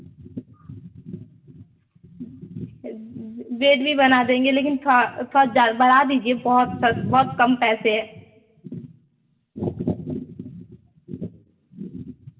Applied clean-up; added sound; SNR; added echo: none; none; none; reverberation time 0.7 s.